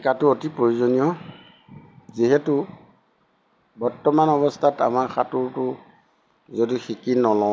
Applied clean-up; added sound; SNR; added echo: none; none; none; none.